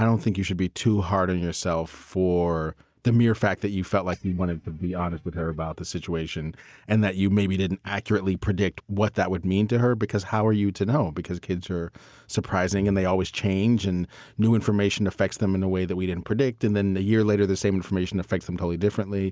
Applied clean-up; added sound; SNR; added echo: neural mask model DeepFilterNet 3.